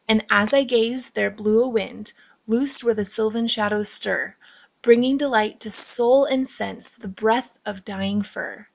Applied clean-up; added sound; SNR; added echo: none; none; none; none.